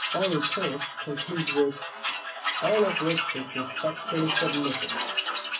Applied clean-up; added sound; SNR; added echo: none; Tools; 0 dB; reverberation time 0.4 s.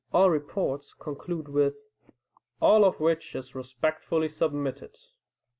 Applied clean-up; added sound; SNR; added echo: none; none; none; none.